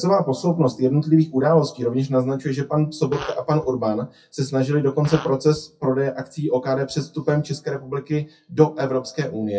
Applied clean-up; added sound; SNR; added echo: classical method WPE with log-MMSE.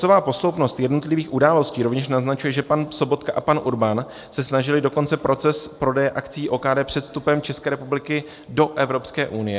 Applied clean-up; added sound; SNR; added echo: none; none; none; none.